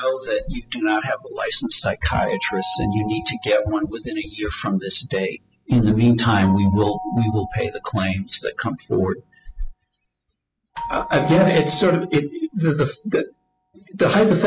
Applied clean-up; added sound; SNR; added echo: classical method spectral subtraction.